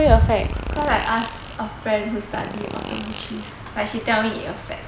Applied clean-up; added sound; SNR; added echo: none; Fart; 13 dB; none.